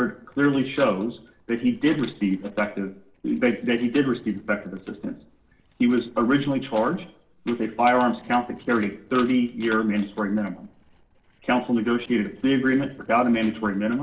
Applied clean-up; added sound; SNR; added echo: neural separator model SepFormer DNS4.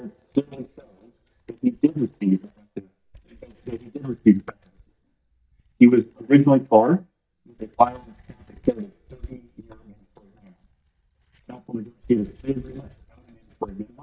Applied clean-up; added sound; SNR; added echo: neural mask model DeepFilterNet 3.